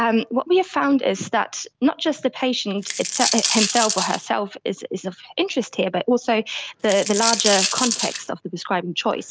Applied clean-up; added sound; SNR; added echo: none; Coin (dropping); 1 dB; none.